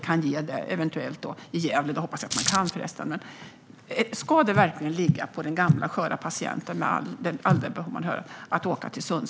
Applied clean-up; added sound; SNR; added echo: none; Coin (dropping); 1 dB; none.